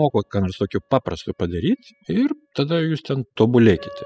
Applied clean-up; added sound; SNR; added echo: classical method spectral subtraction.